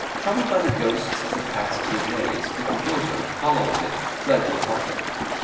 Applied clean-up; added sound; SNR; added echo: none; Stream; 1 dB; reverberation time 1.3 s.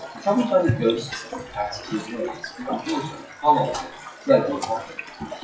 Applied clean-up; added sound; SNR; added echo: classical method WPE with log-MMSE.